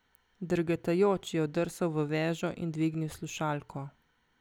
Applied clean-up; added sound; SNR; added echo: none; none; none; none.